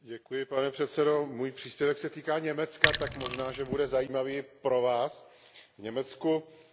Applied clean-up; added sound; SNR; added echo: none; Sink (filling or washing); -1 dB; none.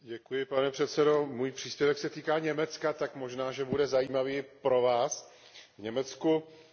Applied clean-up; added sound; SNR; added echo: none; none; none; none.